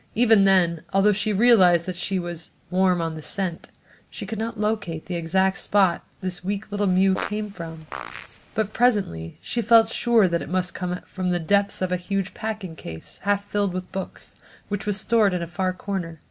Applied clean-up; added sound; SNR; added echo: none; Fart; 13 dB; none.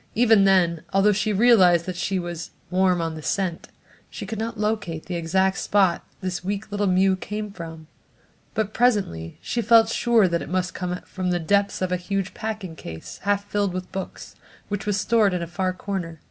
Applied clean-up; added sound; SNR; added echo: none; none; none; none.